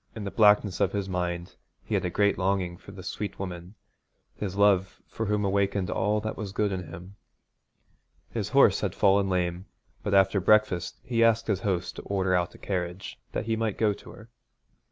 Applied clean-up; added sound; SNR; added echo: none; none; none; none.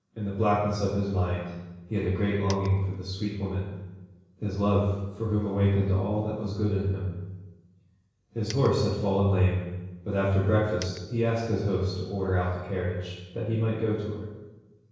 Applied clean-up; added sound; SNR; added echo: none; Coin (dropping); 18 dB; reverberation time 1.0 s.